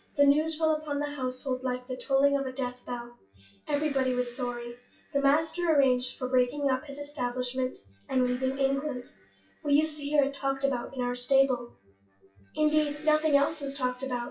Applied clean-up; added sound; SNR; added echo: classical method WPE with log-MMSE.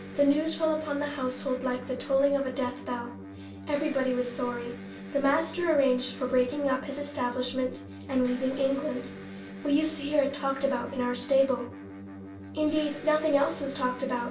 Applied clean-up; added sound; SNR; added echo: none; Electric guitar; 13 dB; reverberation time 0.3 s.